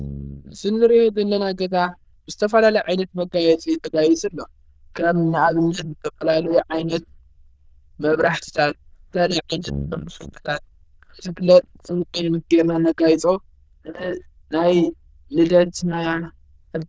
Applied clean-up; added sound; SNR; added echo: neural diffusion model UNIVERSE++.